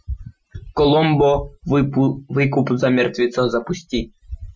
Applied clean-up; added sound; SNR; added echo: classical method Wiener filter.